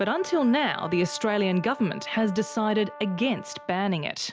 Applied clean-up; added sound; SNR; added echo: none; Brass instrument; 16 dB; none.